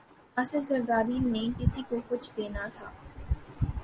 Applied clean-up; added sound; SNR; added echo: none; none; none; none.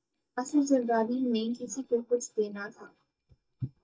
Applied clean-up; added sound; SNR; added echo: neural mask model DeepFilterNet 3.